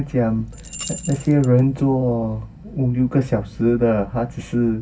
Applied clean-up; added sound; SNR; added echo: none; Rattle / Keys jangling; 17 dB; reverberation time 0.2 s.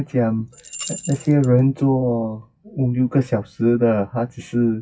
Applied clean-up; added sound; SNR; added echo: classical method WPE with log-MMSE.